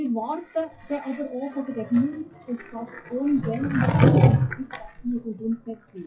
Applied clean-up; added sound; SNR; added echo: classical method WPE with log-MMSE.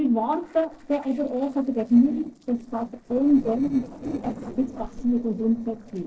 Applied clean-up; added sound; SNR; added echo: neural separator model SepFormer DNS4.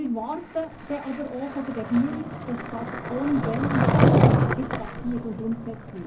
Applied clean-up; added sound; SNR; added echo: none; Skateboard; -4 dB; reverberation time 0.3 s.